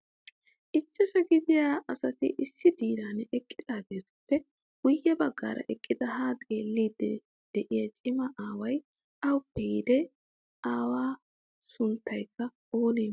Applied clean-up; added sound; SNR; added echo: none; none; none; none.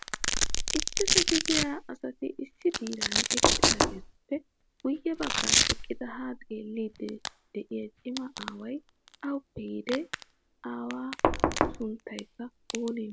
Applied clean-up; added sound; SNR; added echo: none; Knock + Domestic sounds, home sounds; -4 dB; none.